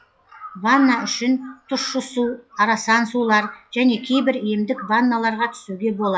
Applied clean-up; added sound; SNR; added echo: classical method log-MMSE.